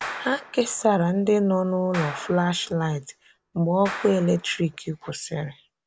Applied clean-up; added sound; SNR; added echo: none; Clapping; 15 dB; none.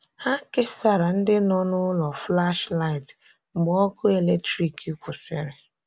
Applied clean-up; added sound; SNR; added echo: none; none; none; none.